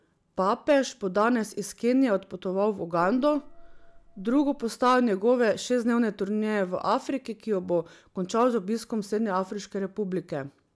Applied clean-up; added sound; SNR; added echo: none; Gong; 19 dB; none.